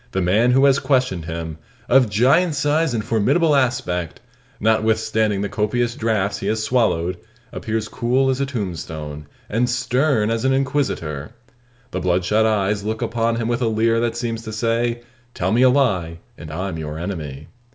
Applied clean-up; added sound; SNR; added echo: none; none; none; none.